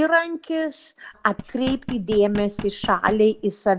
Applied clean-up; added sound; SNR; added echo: none; Knock; 13 dB; none.